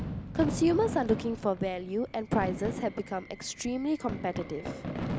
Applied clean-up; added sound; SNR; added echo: none; Fireworks; 6 dB; none.